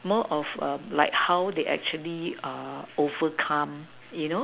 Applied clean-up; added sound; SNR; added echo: none; none; none; none.